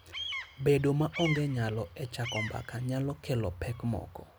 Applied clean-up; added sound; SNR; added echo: none; Bird vocalization, bird call, bird song; 11 dB; none.